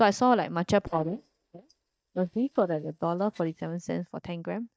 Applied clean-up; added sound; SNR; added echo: neural mask model DeepFilterNet 3.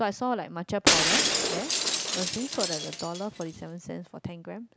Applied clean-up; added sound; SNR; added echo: none; Shatter; -5 dB; none.